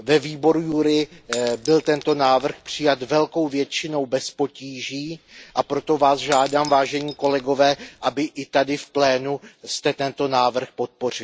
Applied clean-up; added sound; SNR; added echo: none; Shatter / Crushing; 18 dB; none.